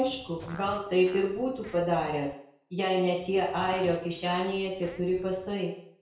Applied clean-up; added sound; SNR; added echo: none; Fart; 19 dB; reverberation time 0.5 s.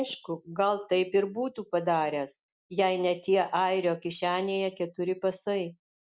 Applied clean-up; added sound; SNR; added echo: none; none; none; none.